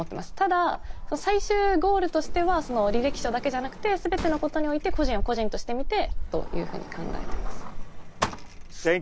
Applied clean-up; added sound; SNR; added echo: none; Sliding door; 2 dB; none.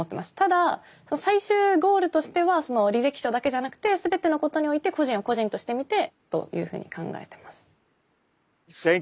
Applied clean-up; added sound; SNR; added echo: none; none; none; none.